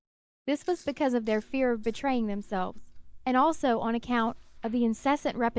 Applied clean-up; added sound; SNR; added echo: neural mask model DeepFilterNet 3.